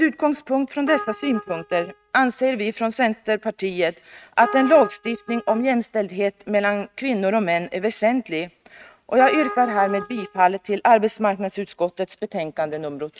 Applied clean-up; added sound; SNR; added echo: neural mask model RNNoise.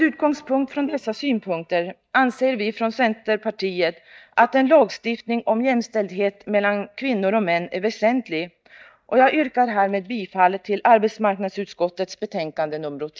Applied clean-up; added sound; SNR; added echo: neural mask model DeepFilterNet 3.